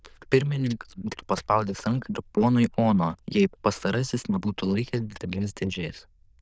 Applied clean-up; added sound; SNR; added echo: neural diffusion model UNIVERSE++.